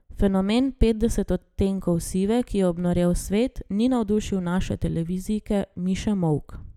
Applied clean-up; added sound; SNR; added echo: none; none; none; none.